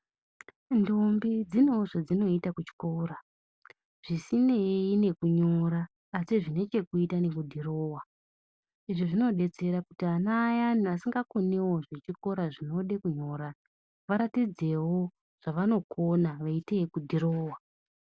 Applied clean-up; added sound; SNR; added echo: none; none; none; none.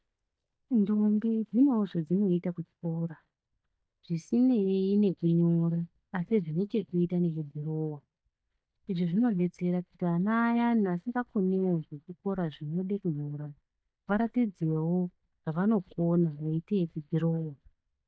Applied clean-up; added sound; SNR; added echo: neural mask model DeepFilterNet 3.